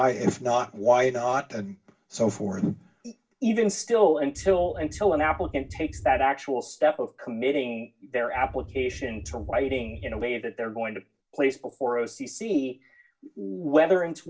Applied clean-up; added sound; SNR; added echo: none; Wind; 13 dB; reverberation time 0.2 s.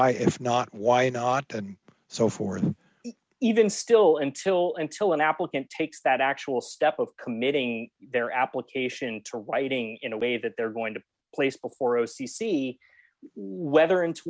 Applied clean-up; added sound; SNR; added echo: none; none; none; none.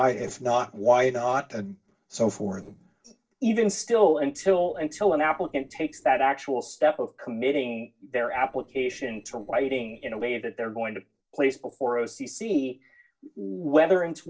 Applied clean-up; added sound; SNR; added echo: neural separator model SepFormer DNS4.